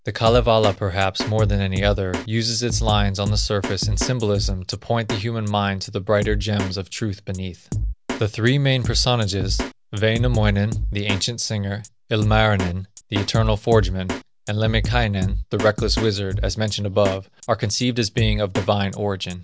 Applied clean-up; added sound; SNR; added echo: none; Drum kit; 6 dB; none.